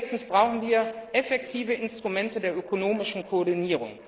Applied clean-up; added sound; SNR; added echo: neural separator model SepFormer DNS4.